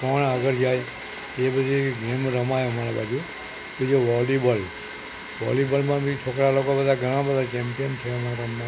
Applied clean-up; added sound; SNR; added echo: none; Domestic sounds, home sounds; 12 dB; none.